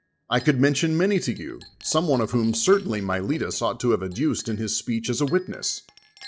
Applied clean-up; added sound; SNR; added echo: neural separator model SepFormer DNS4.